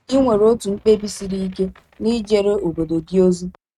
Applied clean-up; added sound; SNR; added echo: neural mask model RNNoise.